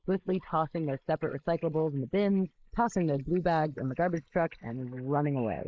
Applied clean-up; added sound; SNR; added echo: neural mask model Resemble Enhance denoiser.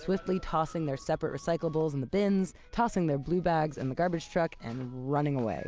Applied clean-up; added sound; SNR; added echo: none; none; none; none.